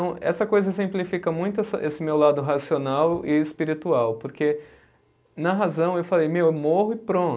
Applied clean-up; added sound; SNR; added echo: none; none; none; none.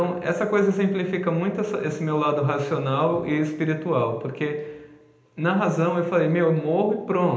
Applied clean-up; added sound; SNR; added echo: none; none; none; reverberation time 0.9 s.